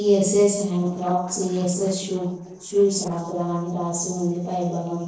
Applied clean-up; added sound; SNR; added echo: neural separator model SepFormer DNS4.